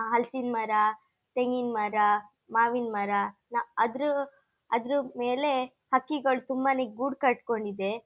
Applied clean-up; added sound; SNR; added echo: none; none; none; none.